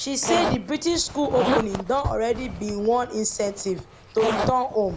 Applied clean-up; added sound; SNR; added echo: none; Zipper (clothing); 5 dB; none.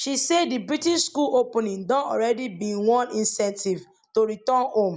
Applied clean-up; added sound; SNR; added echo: none; none; none; none.